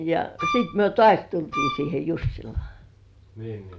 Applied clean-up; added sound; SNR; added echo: none; Wind instrument, woodwind instrument; 5 dB; none.